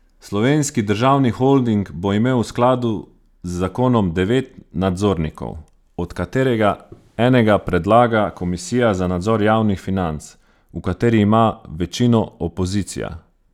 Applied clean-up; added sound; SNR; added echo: none; none; none; none.